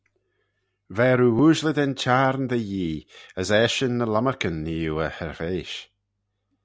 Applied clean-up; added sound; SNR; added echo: none; none; none; none.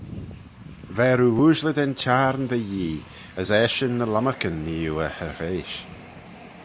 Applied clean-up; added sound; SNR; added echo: none; Train; 18 dB; none.